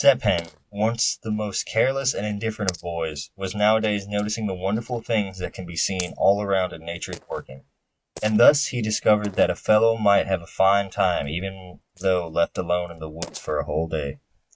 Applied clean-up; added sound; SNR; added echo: neural mask model RNNoise.